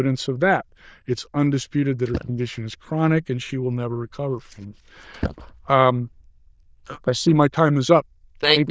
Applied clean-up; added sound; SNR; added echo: neural diffusion model UNIVERSE++.